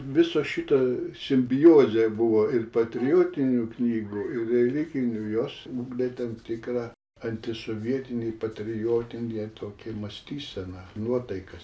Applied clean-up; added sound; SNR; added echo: none; Bowed string instrument; 18 dB; none.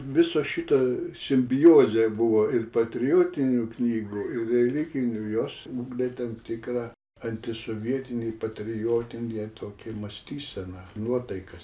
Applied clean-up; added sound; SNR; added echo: none; none; none; none.